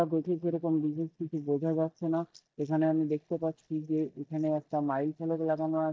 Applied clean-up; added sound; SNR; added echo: neural mask model DeepFilterNet 3.